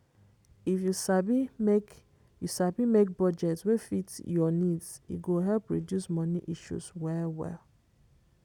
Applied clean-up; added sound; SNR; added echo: none; none; none; none.